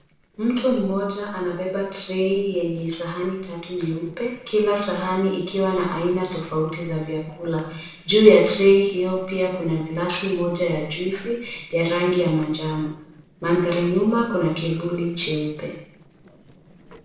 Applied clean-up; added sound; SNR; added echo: neural separator model SepFormer DNS4.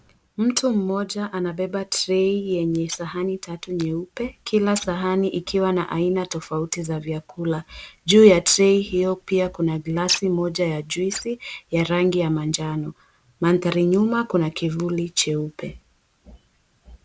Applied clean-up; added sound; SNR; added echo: none; none; none; none.